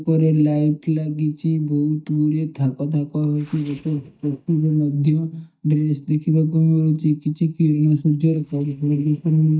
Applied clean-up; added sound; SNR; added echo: neural mask model DeepFilterNet 3.